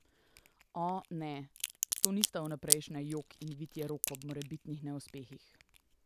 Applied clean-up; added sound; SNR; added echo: none; Crack; -2 dB; none.